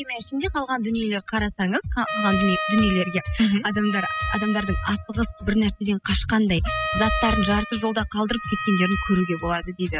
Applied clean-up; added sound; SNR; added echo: classical method spectral subtraction.